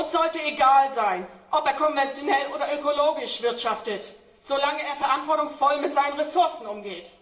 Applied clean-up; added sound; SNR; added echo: none; none; none; reverberation time 0.8 s.